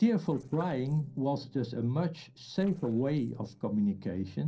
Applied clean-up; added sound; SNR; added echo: neural separator model SepFormer DNS4.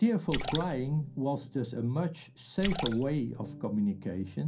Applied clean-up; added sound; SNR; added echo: none; Splash, splatter; 7 dB; reverberation time 0.3 s.